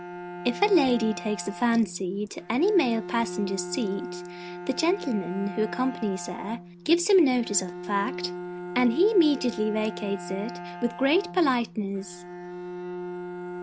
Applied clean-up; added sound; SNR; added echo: none; Bowed string instrument; 11 dB; none.